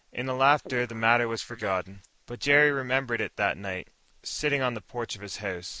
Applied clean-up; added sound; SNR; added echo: neural mask model Resemble Enhance denoiser.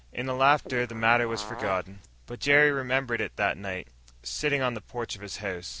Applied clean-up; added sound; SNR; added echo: none; Fart; 13 dB; none.